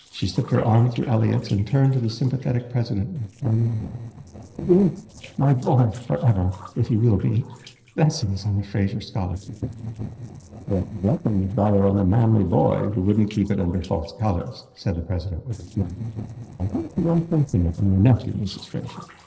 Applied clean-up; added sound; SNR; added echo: neural separator model SepFormer DNS4.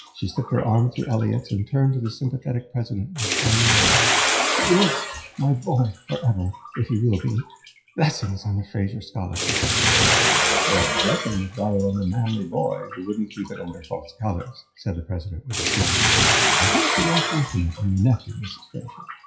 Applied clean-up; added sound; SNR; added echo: classical method WPE with log-MMSE.